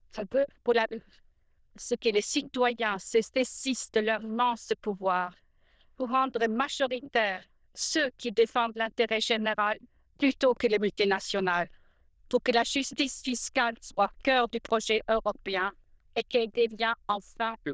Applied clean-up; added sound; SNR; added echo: neural diffusion model UNIVERSE++.